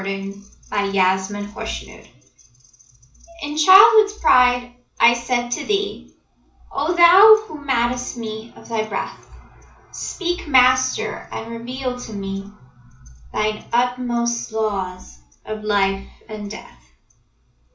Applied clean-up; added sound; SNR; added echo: none; none; none; reverberation time 0.2 s.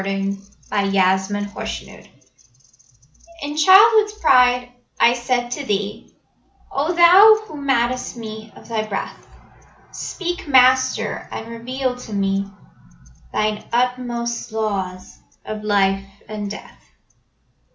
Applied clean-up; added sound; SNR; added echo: none; none; none; none.